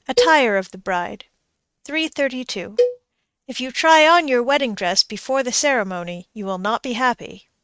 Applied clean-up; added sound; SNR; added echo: neural mask model RNNoise.